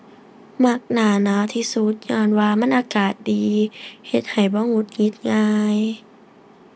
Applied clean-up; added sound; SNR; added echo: none; none; none; none.